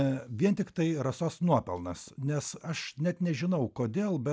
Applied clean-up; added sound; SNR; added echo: none; none; none; none.